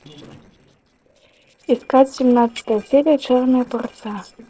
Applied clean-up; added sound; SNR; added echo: neural separator model SepFormer DNS4.